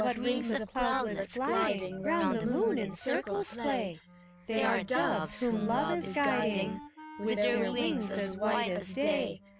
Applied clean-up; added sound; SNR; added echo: none; Wind instrument, woodwind instrument + Telephone; 20 dB; none.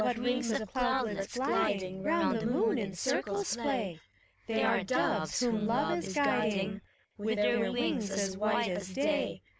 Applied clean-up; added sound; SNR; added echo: none; none; none; none.